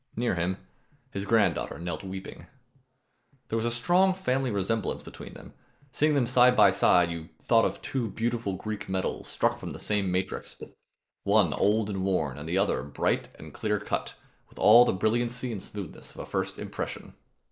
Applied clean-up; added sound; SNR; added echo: neural mask model Resemble Enhance denoiser.